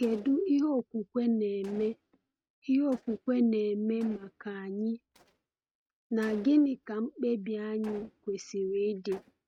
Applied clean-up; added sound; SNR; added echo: neural mask model RNNoise.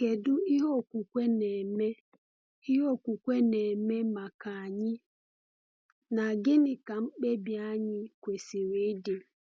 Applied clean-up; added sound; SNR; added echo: none; none; none; none.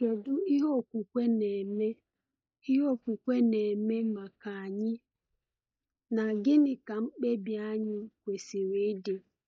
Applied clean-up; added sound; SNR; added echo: neural mask model DeepFilterNet 3.